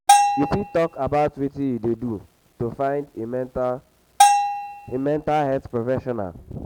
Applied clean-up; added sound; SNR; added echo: none; Bell; -4 dB; none.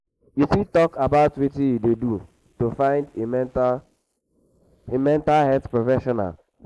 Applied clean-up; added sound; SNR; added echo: neural mask model Resemble Enhance denoiser.